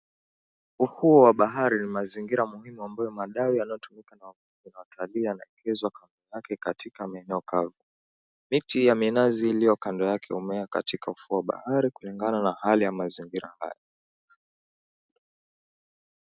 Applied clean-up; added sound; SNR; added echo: none; none; none; none.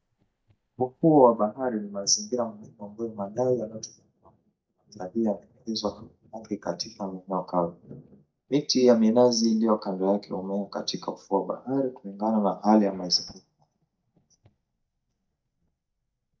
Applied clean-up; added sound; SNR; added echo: neural mask model DeepFilterNet 3.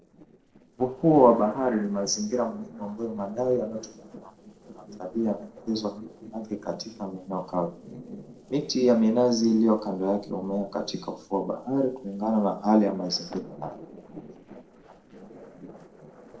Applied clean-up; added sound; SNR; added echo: neural separator model SepFormer DNS4.